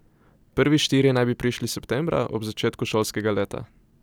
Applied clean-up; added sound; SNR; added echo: none; none; none; none.